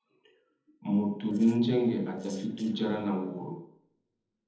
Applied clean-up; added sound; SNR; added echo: neural separator model SepFormer DNS4.